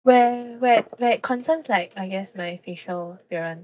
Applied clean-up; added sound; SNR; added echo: neural mask model DeepFilterNet 3.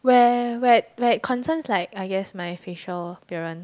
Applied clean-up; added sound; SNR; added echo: none; none; none; none.